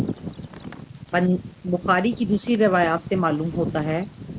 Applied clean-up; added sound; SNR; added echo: none; Bird vocalization, bird call, bird song; 11 dB; none.